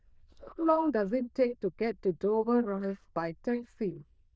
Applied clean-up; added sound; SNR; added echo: neural diffusion model UNIVERSE++.